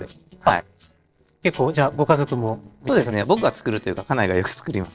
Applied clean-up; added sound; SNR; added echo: neural separator model SepFormer DNS4.